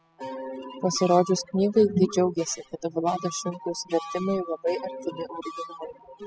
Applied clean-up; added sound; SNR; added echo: classical method spectral subtraction.